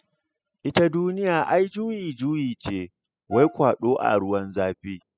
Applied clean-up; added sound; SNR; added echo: classical method spectral subtraction.